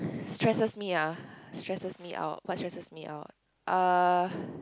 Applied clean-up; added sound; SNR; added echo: none; none; none; none.